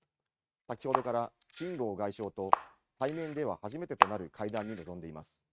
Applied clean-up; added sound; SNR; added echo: neural mask model RNNoise.